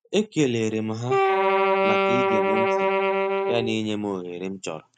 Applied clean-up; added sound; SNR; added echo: neural mask model RNNoise.